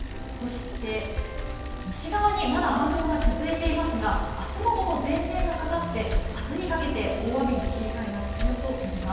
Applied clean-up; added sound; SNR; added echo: none; Bicycle; 2 dB; reverberation time 1.2 s.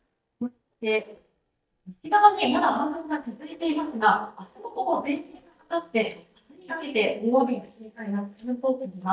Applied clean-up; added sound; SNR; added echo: neural mask model DeepFilterNet 3.